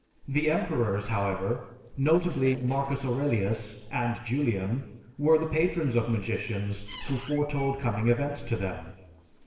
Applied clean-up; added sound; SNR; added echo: neural separator model SepFormer DNS4.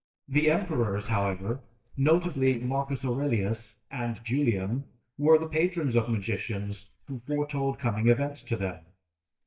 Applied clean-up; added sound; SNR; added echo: neural mask model DeepFilterNet 3.